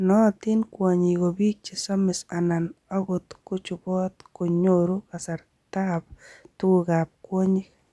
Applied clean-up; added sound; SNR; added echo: none; none; none; none.